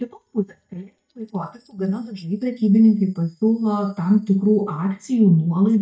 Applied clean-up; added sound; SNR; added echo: neural mask model DeepFilterNet 3.